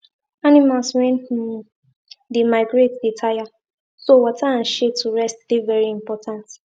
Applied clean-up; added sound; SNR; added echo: none; none; none; none.